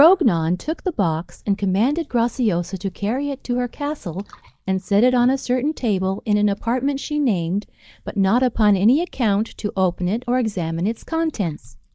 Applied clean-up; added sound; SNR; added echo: neural mask model DeepFilterNet 3.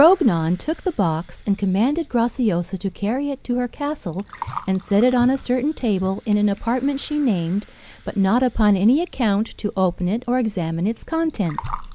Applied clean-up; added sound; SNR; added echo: none; Gurgling; 20 dB; none.